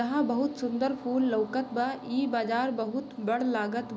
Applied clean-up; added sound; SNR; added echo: none; Train; 20 dB; none.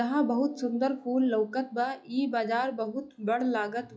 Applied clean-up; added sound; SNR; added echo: classical method log-MMSE.